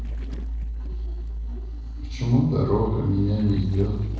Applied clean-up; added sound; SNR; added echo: neural separator model SepFormer DNS4.